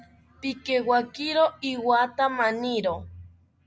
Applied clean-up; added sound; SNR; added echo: none; none; none; none.